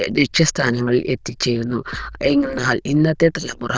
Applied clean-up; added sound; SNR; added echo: neural diffusion model UNIVERSE++.